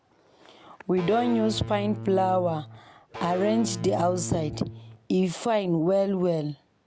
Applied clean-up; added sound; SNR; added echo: none; Electric guitar / Bass guitar; 10 dB; none.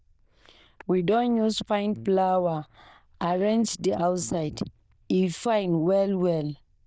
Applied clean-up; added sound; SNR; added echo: neural diffusion model UNIVERSE++.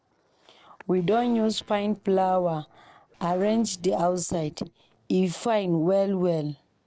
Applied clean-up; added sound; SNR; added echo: neural separator model SepFormer DNS4.